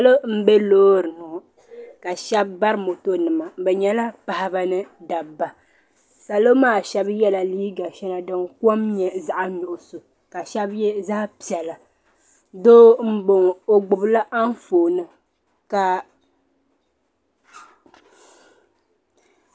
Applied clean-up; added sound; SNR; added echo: none; none; none; none.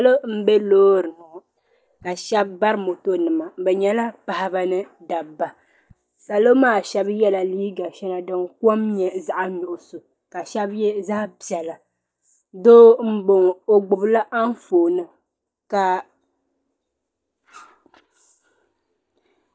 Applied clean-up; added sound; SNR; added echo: neural mask model DeepFilterNet 3.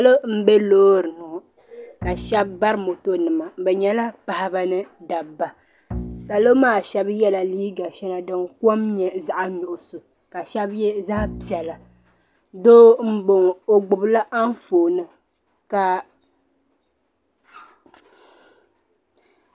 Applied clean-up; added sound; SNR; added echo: none; Bowed string instrument; 15 dB; none.